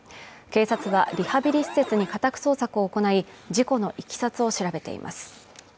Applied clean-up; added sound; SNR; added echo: none; Alarm; 11 dB; none.